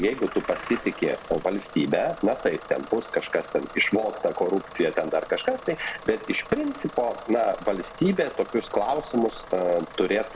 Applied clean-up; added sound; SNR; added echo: none; Engine starting / Bus; 15 dB; none.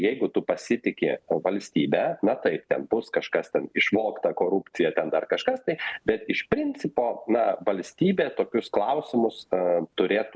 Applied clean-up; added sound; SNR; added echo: none; none; none; none.